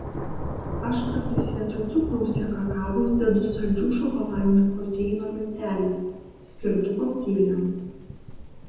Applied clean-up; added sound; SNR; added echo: none; Thunder / Rain; 8 dB; reverberation time 1.1 s.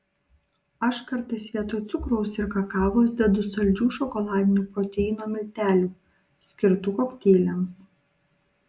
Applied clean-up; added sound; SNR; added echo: none; none; none; none.